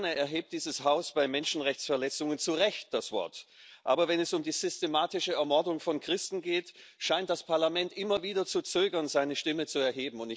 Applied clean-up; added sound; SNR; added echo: none; none; none; none.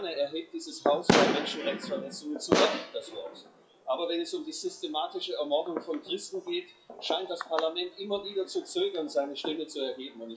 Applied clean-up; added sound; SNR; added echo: classical method WPE with log-MMSE.